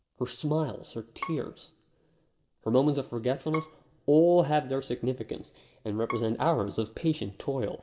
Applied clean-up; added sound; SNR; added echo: none; Bowed string instrument; 17 dB; reverberation time 0.9 s.